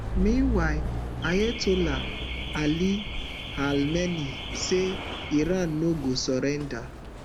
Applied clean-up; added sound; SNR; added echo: none; Alarm / Car; 4 dB; none.